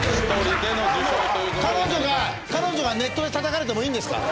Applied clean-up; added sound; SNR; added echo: none; none; none; none.